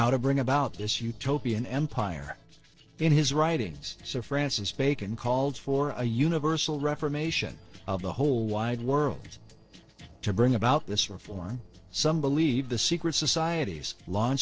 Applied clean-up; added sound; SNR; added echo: neural separator model SepFormer DNS4.